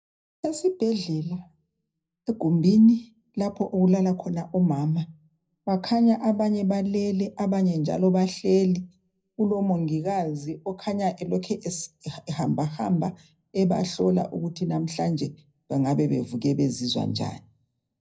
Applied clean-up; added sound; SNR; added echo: none; none; none; reverberation time 0.3 s.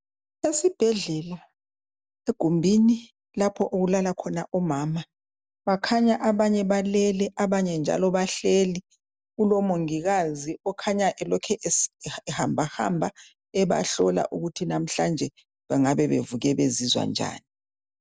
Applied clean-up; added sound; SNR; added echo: none; none; none; none.